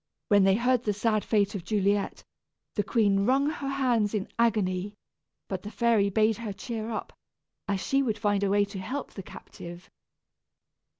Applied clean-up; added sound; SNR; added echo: none; none; none; none.